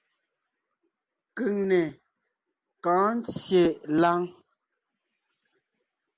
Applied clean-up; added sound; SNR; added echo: none; none; none; none.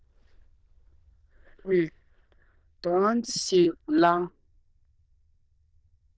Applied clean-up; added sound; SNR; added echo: neural diffusion model UNIVERSE++.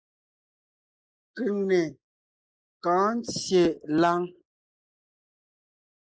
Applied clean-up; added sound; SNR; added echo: neural mask model Resemble Enhance denoiser.